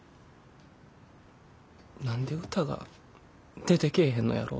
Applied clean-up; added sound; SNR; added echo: none; none; none; none.